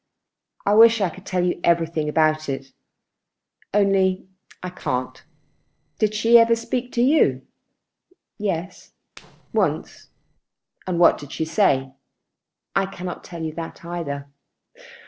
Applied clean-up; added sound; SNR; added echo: neural separator model SepFormer DNS4.